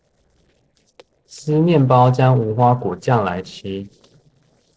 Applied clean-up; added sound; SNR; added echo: neural separator model SepFormer DNS4.